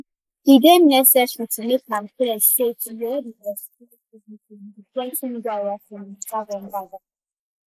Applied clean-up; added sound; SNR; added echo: neural mask model Resemble Enhance denoiser.